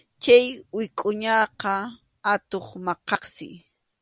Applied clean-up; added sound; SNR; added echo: none; none; none; none.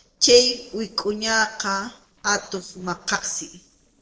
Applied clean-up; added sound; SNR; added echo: neural separator model SepFormer DNS4.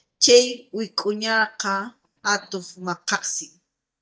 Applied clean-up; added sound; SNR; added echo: neural mask model DeepFilterNet 3.